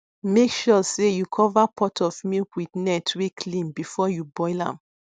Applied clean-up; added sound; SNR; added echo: none; none; none; none.